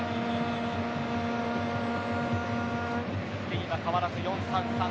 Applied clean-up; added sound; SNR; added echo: none; Bowed string instrument; 2 dB; none.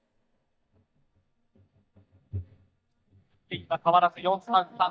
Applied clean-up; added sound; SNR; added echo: neural mask model DeepFilterNet 3.